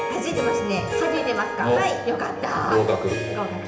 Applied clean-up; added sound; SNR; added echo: none; Harp; 6 dB; reverberation time 0.8 s.